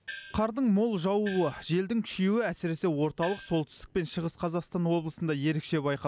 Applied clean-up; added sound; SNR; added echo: none; Gong; 13 dB; none.